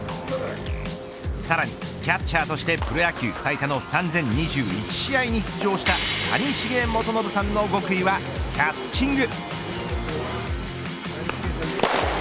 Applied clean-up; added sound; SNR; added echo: none; none; none; none.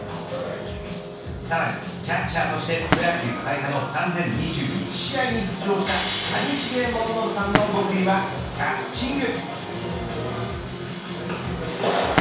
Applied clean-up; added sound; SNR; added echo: none; Fireworks; 9 dB; reverberation time 0.7 s.